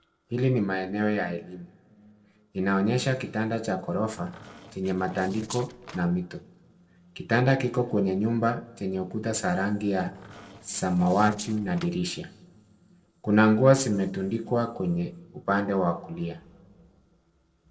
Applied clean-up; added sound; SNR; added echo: neural separator model SepFormer DNS4.